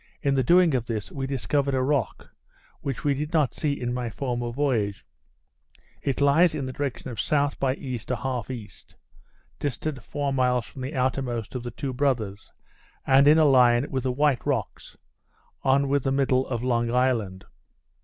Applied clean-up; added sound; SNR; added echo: none; none; none; none.